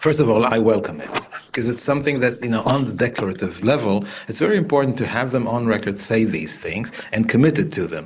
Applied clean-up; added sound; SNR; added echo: neural mask model Resemble Enhance denoiser.